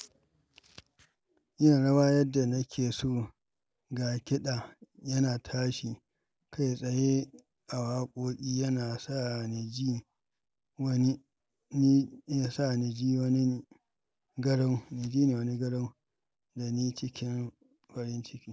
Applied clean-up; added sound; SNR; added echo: none; none; none; none.